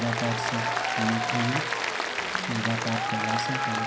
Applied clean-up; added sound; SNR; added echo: none; Applause; -3 dB; reverberation time 0.3 s.